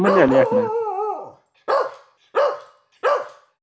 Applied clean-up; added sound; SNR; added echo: none; Bark; -2 dB; none.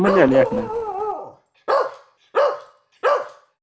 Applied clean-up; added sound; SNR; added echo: neural separator model SepFormer DNS4.